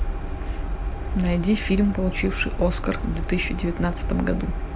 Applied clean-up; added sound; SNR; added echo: none; none; none; none.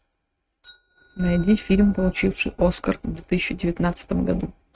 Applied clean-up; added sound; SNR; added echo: neural mask model RNNoise.